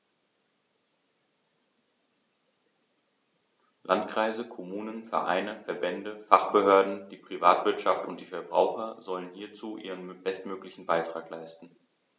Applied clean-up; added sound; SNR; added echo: none; none; none; none.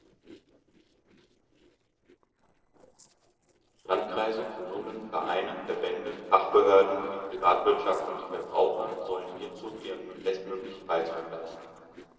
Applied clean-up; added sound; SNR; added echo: neural separator model SepFormer DNS4.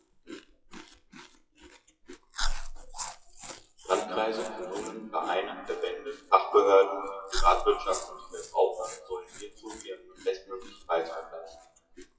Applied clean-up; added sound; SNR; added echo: classical method WPE with log-MMSE.